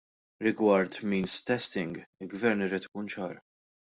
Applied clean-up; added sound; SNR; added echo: none; none; none; none.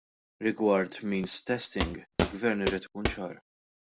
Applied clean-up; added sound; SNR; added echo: none; Walk, footsteps; 1 dB; none.